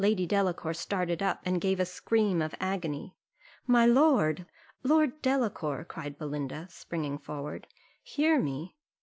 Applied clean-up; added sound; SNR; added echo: none; none; none; none.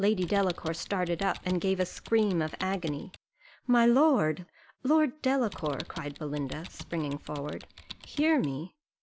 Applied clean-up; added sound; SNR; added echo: none; Typing; 17 dB; none.